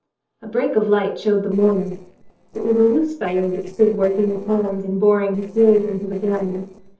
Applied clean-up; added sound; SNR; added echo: neural separator model SepFormer DNS4.